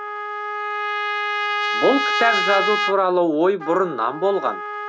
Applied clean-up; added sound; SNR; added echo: none; Trumpet; 2 dB; none.